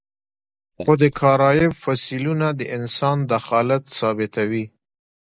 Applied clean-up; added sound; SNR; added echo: neural mask model Resemble Enhance denoiser.